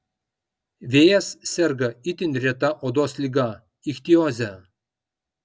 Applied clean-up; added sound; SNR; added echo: none; none; none; none.